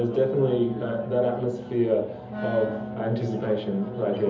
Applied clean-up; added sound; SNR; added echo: none; Wind instrument, woodwind instrument; 12 dB; reverberation time 0.7 s.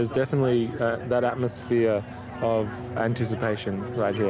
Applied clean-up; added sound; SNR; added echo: none; none; none; none.